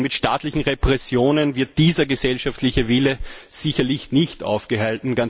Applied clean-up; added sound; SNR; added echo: none; none; none; none.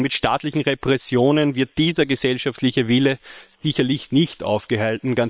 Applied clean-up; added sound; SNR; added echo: neural separator model SepFormer WHAM!.